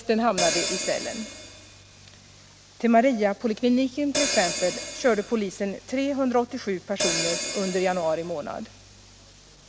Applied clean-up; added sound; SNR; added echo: none; Hi-hat; 5 dB; none.